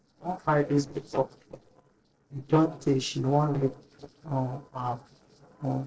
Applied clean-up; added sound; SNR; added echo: neural separator model SepFormer DNS4.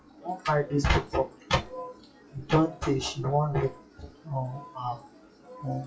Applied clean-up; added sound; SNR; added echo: classical method WPE with log-MMSE.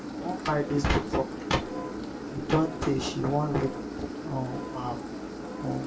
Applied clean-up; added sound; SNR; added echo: none; Engine; 6 dB; reverberation time 0.2 s.